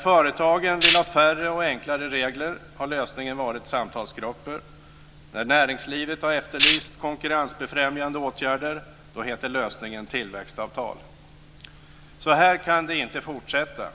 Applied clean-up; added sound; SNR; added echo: none; Tambourine; -3 dB; none.